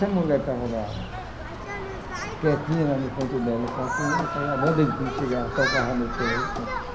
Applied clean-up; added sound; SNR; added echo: none; Human group actions; 4 dB; reverberation time 0.5 s.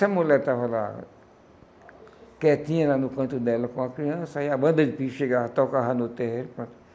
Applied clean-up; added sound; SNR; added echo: none; none; none; none.